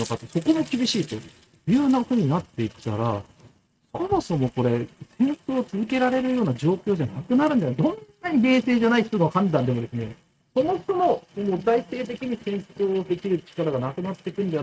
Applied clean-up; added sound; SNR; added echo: neural mask model RNNoise.